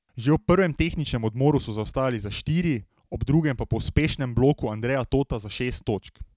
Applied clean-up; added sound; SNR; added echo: none; none; none; none.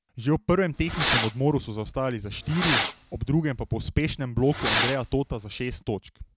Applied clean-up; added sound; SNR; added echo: none; Fireworks; -1 dB; none.